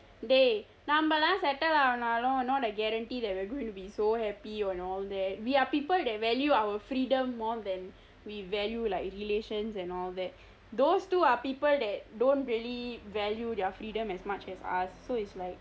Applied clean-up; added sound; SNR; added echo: none; none; none; none.